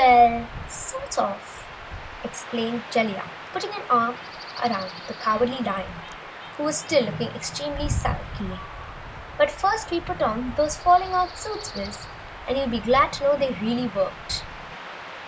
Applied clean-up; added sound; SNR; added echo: none; Stream / Chirp, tweet / Wind; 11 dB; none.